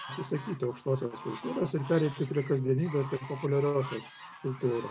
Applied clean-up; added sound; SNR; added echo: none; Fowl; 15 dB; none.